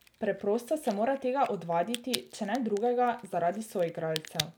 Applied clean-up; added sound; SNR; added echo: none; Crack; 13 dB; none.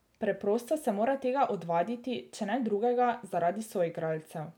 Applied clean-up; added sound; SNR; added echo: none; none; none; none.